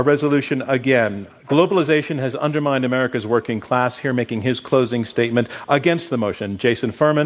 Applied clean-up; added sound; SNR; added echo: none; none; none; none.